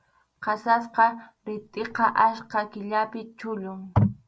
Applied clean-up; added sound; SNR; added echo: none; none; none; none.